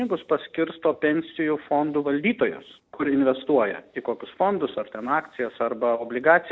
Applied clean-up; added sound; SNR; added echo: none; none; none; none.